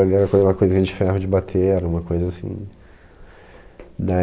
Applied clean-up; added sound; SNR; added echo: none; none; none; none.